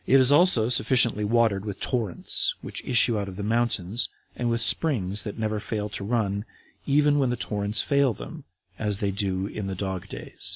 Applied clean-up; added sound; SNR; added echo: none; none; none; none.